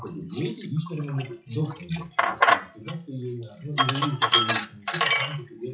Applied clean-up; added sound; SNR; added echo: classical method WPE with log-MMSE.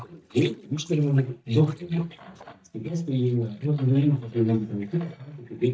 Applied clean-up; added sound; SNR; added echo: neural mask model DeepFilterNet 3.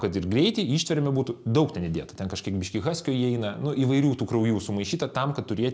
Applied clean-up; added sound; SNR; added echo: none; none; none; none.